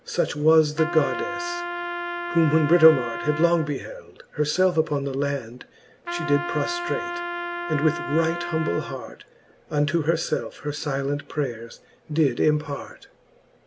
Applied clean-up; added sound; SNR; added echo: none; Trumpet; 7 dB; none.